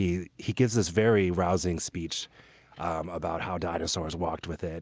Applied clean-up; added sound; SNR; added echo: none; none; none; none.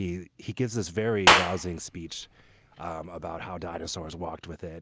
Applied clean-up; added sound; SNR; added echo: none; Clapping; -5 dB; none.